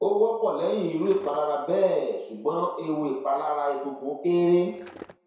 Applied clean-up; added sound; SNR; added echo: none; Skateboard; 19 dB; reverberation time 0.7 s.